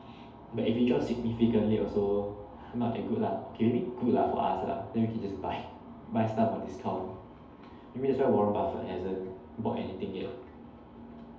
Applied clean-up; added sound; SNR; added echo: none; none; none; reverberation time 2.2 s.